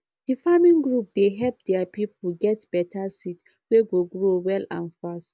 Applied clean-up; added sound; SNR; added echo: none; none; none; none.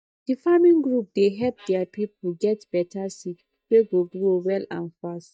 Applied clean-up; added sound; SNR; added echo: neural mask model DeepFilterNet 3.